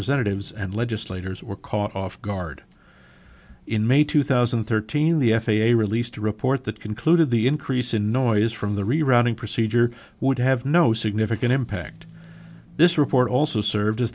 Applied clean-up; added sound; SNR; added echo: none; none; none; none.